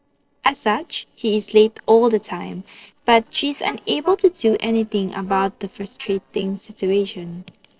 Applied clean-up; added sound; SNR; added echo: neural separator model SepFormer DNS4.